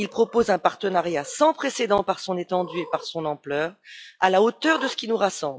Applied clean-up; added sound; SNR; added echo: classical method log-MMSE.